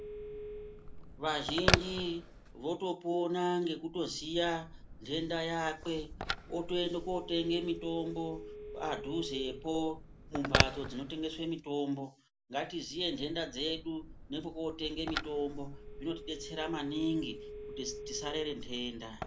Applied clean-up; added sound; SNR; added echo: none; Telephone; 4 dB; none.